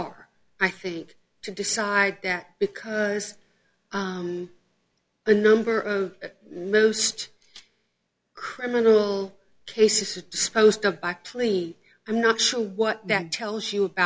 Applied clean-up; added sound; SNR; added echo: none; none; none; none.